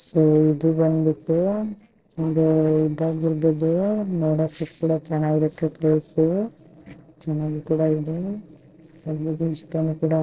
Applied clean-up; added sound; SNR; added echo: neural separator model SepFormer DNS4.